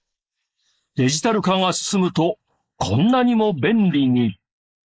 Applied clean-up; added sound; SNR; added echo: neural mask model Resemble Enhance denoiser.